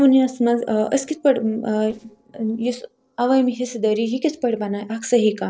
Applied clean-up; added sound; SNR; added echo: neural separator model SepFormer DNS4.